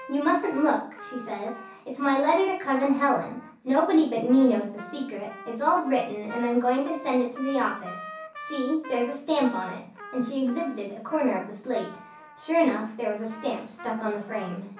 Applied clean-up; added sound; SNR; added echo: none; Trumpet; 17 dB; reverberation time 0.6 s.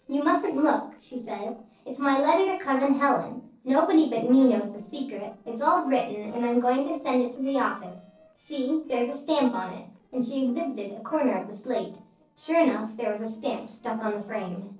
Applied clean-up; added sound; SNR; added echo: neural separator model SepFormer DNS4.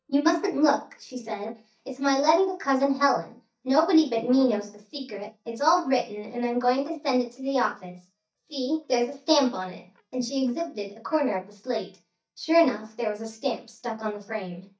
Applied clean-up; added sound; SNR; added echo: neural mask model DeepFilterNet 3.